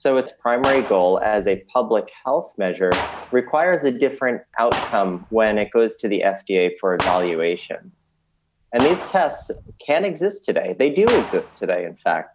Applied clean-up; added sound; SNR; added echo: none; Gunshot, gunfire; 12 dB; none.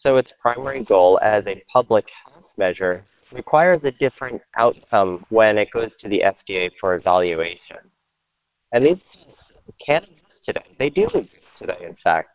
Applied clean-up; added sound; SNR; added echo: neural separator model SepFormer WHAM!.